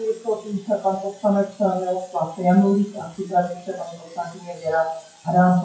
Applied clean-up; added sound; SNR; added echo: classical method WPE with log-MMSE.